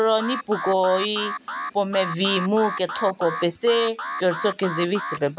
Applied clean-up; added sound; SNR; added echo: none; Alarm; 8 dB; none.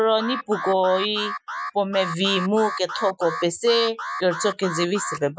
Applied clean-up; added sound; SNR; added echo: classical method Wiener filter.